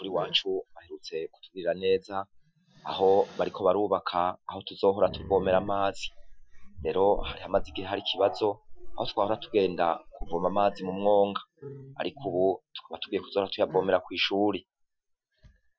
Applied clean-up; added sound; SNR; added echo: classical method Wiener filter.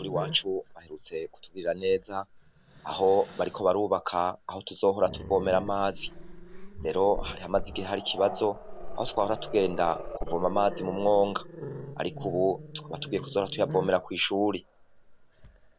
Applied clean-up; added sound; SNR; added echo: none; Growling; 11 dB; none.